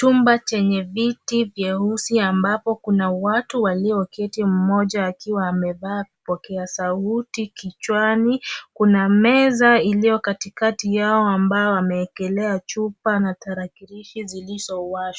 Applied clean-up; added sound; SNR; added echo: none; none; none; none.